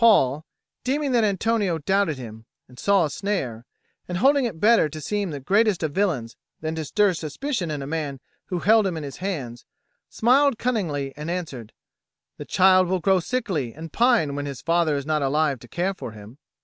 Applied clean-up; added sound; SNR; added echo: none; none; none; none.